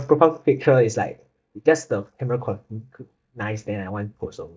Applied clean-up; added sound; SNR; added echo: neural mask model DeepFilterNet 3.